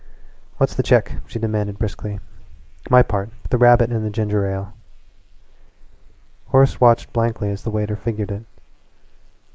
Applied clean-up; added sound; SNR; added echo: neural mask model Resemble Enhance denoiser.